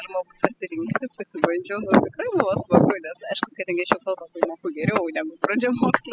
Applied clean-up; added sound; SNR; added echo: classical method spectral subtraction.